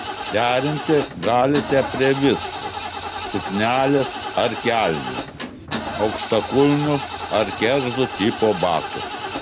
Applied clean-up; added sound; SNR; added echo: none; Engine starting / Car; 7 dB; none.